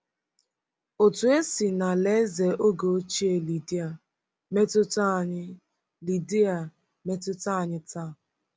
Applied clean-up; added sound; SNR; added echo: none; none; none; none.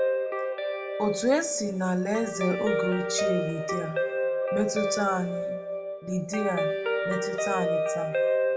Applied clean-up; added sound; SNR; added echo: none; Guitar; -1 dB; reverberation time 0.4 s.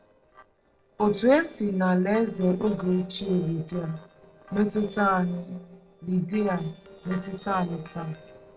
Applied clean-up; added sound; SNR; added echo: neural separator model SepFormer DNS4.